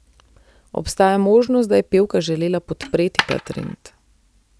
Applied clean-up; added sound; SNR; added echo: none; Coin (dropping); 8 dB; none.